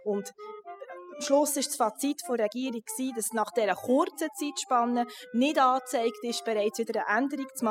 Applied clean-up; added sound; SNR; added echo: classical method spectral subtraction.